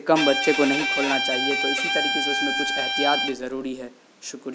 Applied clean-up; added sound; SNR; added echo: none; Bowed string instrument; -1 dB; none.